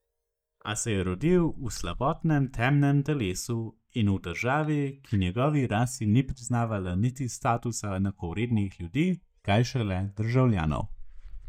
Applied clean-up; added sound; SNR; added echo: neural mask model DeepFilterNet 3.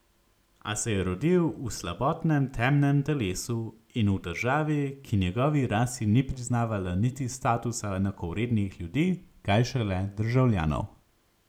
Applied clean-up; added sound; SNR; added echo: none; none; none; none.